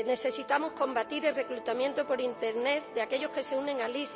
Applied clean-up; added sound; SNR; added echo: none; Musical instrument; 12 dB; none.